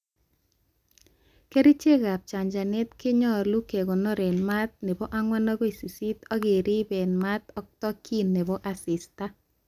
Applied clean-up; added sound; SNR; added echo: none; none; none; none.